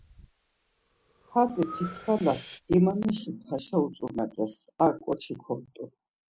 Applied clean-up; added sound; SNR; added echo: none; Breathing; 20 dB; none.